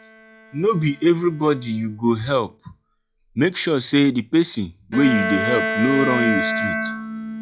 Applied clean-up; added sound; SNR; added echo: classical method log-MMSE.